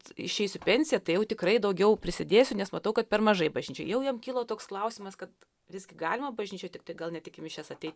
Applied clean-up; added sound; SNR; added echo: none; none; none; none.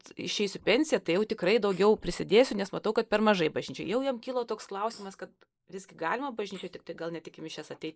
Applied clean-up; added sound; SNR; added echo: neural mask model Resemble Enhance denoiser.